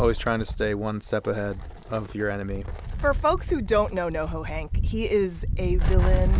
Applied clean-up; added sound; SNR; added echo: none; Wind; -1 dB; none.